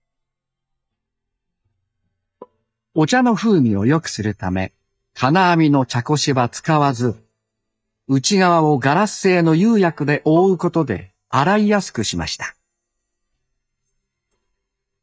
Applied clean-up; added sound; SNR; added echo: neural mask model DeepFilterNet 3.